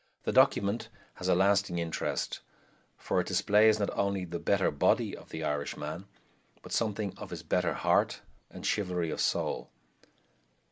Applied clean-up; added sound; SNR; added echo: none; none; none; none.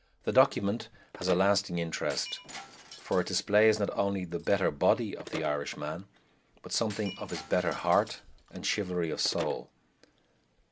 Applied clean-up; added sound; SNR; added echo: none; Telephone + Shatter; 17 dB; none.